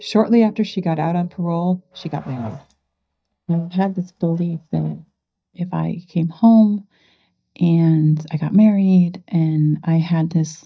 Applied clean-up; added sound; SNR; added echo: neural mask model DeepFilterNet 3.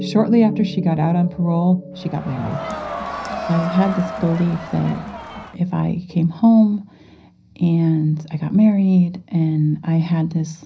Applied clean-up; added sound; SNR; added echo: none; Crowd; 10 dB; reverberation time 0.4 s.